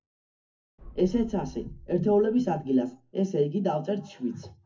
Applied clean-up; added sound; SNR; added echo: none; Boom; 18 dB; reverberation time 0.3 s.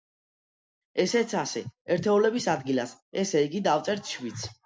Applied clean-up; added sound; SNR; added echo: none; none; none; none.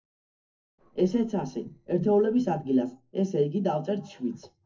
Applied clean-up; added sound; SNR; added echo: neural separator model SepFormer DNS4.